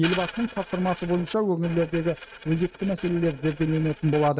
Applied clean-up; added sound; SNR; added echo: neural mask model RNNoise.